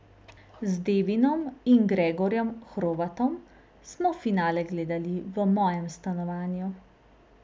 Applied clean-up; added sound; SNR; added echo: none; none; none; none.